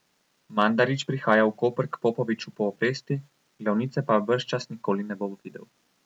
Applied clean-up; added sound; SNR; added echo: none; none; none; none.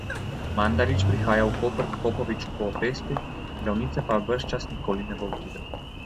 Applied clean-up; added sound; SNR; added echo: none; Engine; 2 dB; none.